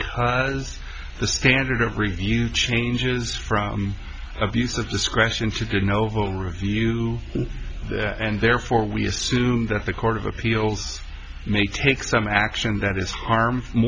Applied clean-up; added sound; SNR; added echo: none; none; none; none.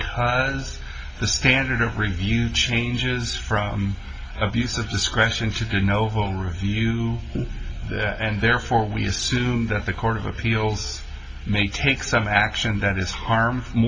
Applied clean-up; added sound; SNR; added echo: none; none; none; reverberation time 2.1 s.